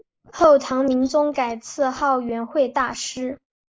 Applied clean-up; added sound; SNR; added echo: neural mask model Resemble Enhance denoiser.